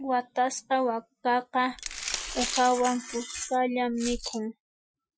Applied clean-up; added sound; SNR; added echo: classical method Wiener filter.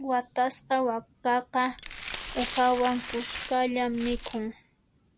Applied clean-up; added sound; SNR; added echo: none; Glass; 5 dB; none.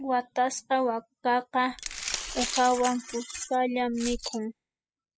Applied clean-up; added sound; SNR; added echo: classical method spectral subtraction.